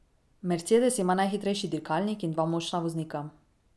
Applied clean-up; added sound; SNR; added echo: none; none; none; none.